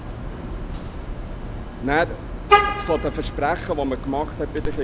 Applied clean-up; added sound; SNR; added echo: none; Vehicle horn, car horn, honking; -2 dB; none.